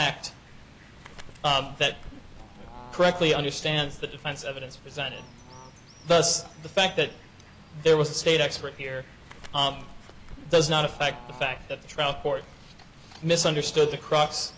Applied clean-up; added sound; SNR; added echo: none; Bird / Fowl; 18 dB; none.